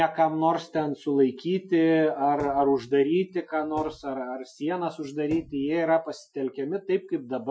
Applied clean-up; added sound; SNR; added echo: classical method Wiener filter.